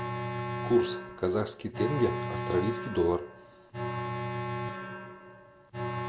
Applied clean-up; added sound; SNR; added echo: none; Alarm; 5 dB; none.